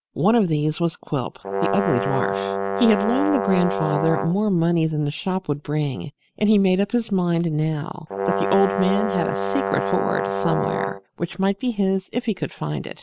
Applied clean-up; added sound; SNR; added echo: none; Brass instrument; 2 dB; none.